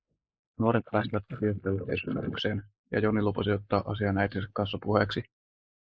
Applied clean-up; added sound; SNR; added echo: neural mask model Resemble Enhance denoiser.